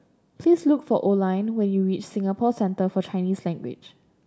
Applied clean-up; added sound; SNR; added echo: none; none; none; none.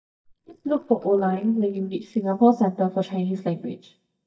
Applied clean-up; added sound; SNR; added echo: neural mask model DeepFilterNet 3.